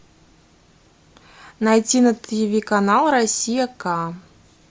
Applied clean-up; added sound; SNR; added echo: none; none; none; none.